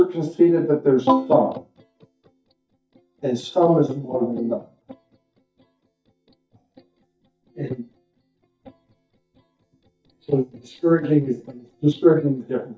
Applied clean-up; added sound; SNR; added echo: neural mask model DeepFilterNet 3.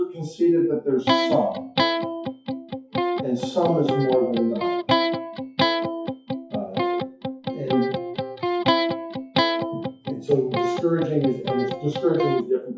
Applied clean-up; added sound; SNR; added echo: classical method WPE with log-MMSE.